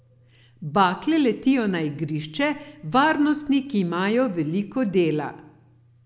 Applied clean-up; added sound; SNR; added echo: none; none; none; none.